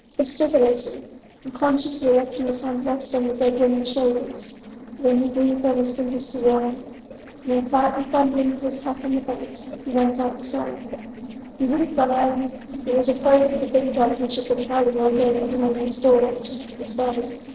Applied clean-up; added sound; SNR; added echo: neural separator model SepFormer DNS4.